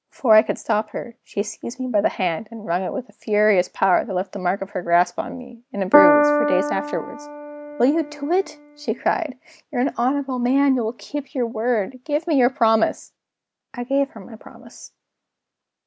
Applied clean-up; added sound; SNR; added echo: none; Piano; -1 dB; none.